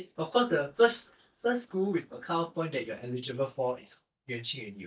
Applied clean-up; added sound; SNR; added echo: neural mask model DeepFilterNet 3.